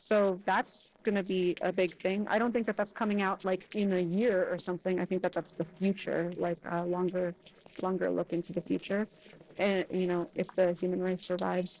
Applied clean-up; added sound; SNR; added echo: neural separator model SepFormer DNS4.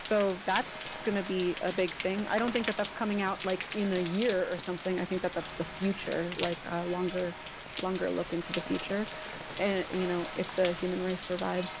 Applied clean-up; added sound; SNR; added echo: none; Rain; 7 dB; none.